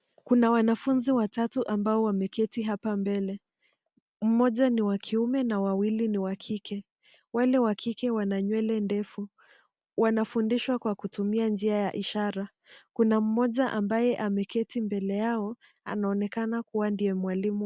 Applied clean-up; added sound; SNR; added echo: none; none; none; none.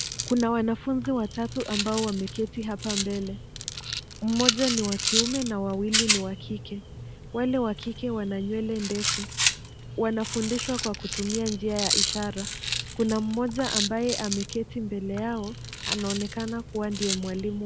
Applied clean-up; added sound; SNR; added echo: none; Rattle; 3 dB; none.